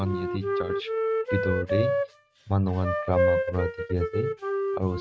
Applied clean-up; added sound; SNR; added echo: neural mask model RNNoise.